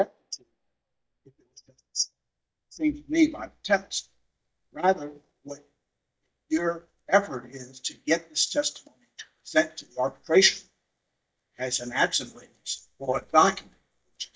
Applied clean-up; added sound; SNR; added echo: neural mask model DeepFilterNet 3.